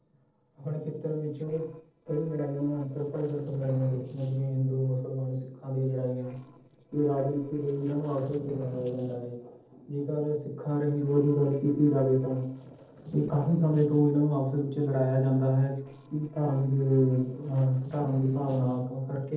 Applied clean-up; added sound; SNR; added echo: neural separator model SepFormer DNS4.